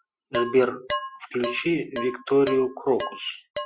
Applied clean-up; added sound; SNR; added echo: classical method Wiener filter.